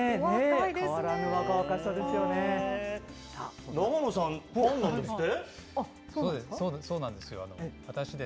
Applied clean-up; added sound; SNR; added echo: none; none; none; none.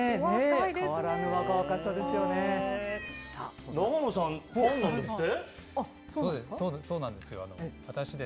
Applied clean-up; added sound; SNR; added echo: none; Meow; 15 dB; none.